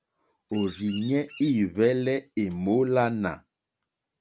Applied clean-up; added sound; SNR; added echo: none; Bird vocalization, bird call, bird song; 19 dB; none.